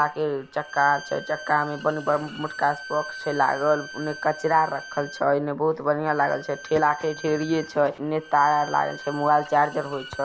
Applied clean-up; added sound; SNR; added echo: none; Bowed string instrument; 16 dB; none.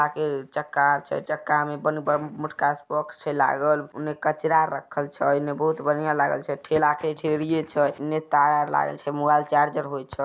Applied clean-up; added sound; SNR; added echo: none; none; none; none.